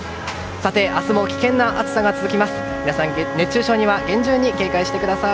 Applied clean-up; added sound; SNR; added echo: none; Wind instrument, woodwind instrument; 7 dB; none.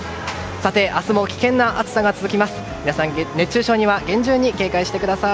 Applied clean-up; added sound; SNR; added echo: none; none; none; none.